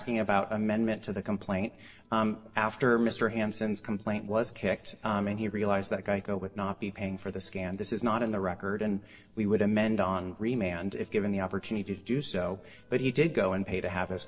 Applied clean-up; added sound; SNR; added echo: neural separator model SepFormer DNS4.